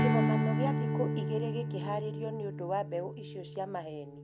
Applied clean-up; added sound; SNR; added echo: none; Strum; -4 dB; none.